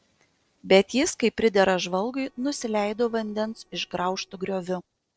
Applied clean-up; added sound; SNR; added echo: neural separator model SepFormer DNS4.